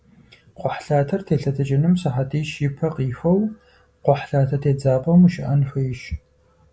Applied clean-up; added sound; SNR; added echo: none; none; none; none.